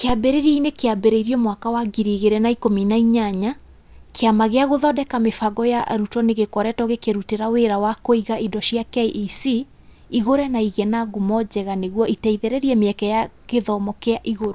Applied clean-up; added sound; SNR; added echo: none; none; none; none.